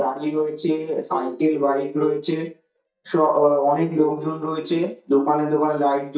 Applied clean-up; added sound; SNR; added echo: neural mask model DeepFilterNet 3.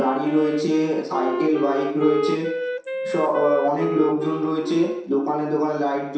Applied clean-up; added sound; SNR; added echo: none; Wind instrument, woodwind instrument; 6 dB; reverberation time 0.7 s.